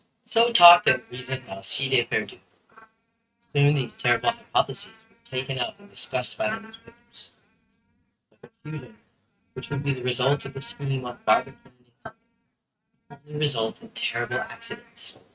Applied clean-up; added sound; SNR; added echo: neural mask model RNNoise.